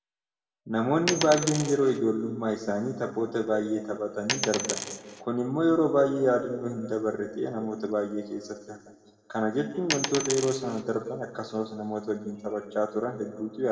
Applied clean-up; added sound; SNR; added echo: none; Coin (dropping); 5 dB; reverberation time 1.5 s.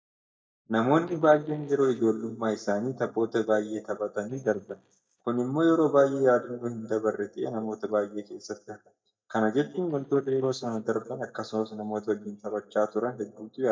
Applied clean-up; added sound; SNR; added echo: neural mask model DeepFilterNet 3.